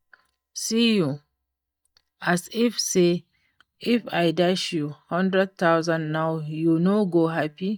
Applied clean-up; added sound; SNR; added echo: neural mask model DeepFilterNet 3.